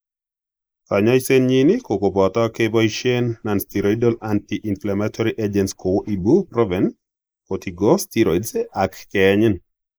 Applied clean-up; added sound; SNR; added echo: neural mask model Resemble Enhance denoiser.